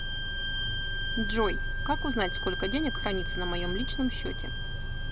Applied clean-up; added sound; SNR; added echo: none; Bowed string instrument; 6 dB; none.